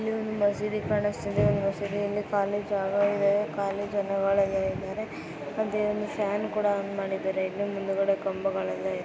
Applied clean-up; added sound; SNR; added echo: none; none; none; none.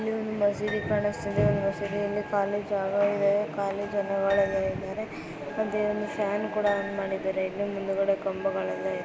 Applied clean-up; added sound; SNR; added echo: none; Piano + Telephone; 16 dB; none.